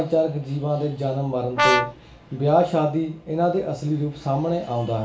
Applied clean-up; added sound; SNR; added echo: none; Brass instrument; 0 dB; reverberation time 0.5 s.